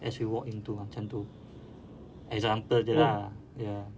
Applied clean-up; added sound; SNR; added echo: none; none; none; none.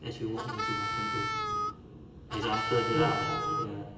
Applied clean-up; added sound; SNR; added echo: none; Harmonica; 0 dB; reverberation time 2.5 s.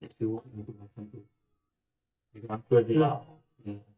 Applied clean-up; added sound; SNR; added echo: neural mask model DeepFilterNet 3.